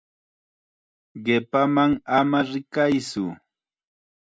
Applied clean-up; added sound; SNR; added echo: none; none; none; none.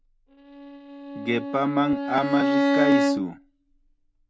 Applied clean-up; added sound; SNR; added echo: none; Bowed string instrument; -2 dB; none.